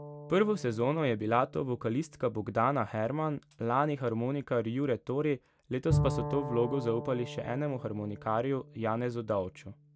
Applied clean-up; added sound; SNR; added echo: none; Bowed string instrument; 9 dB; none.